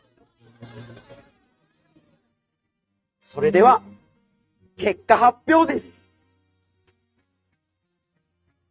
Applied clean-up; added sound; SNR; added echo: neural mask model RNNoise.